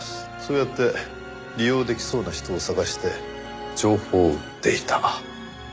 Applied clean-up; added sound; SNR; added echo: none; none; none; none.